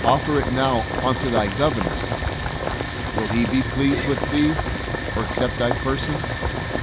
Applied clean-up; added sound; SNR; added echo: none; Boiling; -3 dB; none.